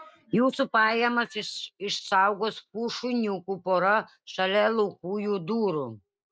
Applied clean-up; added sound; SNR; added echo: none; none; none; none.